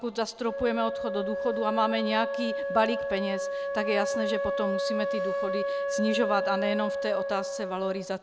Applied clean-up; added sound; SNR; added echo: none; Wind instrument, woodwind instrument; 1 dB; none.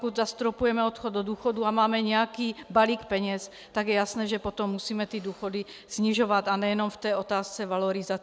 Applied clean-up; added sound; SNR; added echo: none; none; none; none.